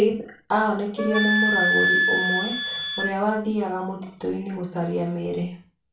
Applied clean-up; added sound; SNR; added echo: none; Wind instrument, woodwind instrument; -1 dB; reverberation time 0.4 s.